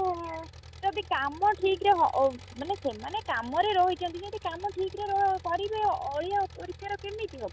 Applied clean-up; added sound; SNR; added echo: none; Engine; 18 dB; none.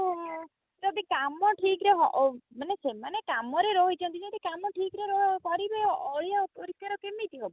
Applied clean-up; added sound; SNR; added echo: none; none; none; none.